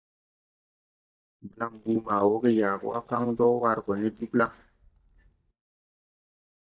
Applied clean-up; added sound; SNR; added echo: neural mask model DeepFilterNet 3.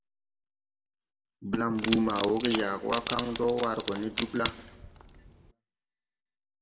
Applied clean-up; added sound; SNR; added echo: none; Wood; -3 dB; reverberation time 1.0 s.